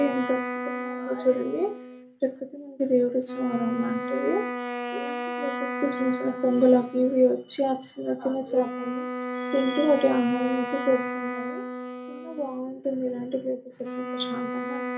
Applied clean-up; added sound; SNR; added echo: none; Wind instrument, woodwind instrument; 7 dB; reverberation time 0.3 s.